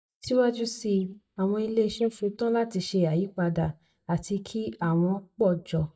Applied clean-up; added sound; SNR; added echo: neural mask model DeepFilterNet 3.